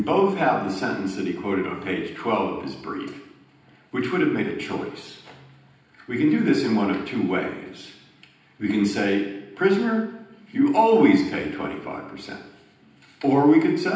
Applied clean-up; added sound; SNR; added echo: none; none; none; reverberation time 0.9 s.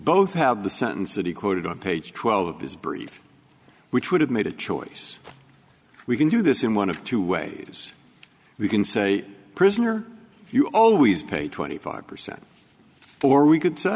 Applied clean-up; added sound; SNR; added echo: none; none; none; none.